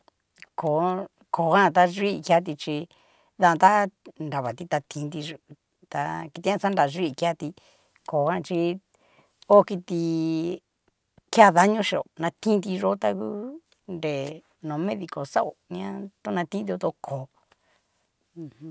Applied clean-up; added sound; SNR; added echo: none; none; none; none.